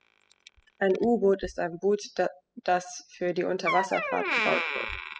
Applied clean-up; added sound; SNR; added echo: classical method spectral subtraction.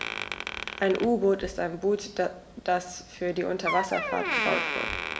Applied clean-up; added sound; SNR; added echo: none; Door; 5 dB; none.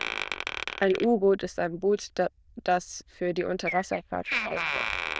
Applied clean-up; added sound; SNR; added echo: neural diffusion model UNIVERSE++.